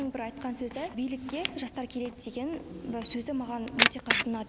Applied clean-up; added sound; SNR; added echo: none; Camera; -2 dB; none.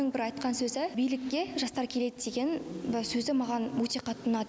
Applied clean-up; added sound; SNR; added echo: none; none; none; none.